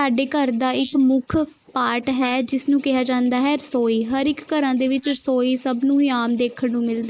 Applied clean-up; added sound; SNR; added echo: neural mask model Resemble Enhance denoiser.